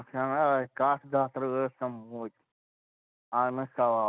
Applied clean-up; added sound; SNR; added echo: none; none; none; none.